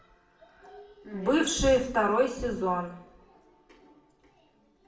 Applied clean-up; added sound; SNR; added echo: none; none; none; reverberation time 0.7 s.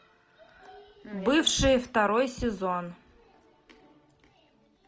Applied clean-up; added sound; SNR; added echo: none; none; none; none.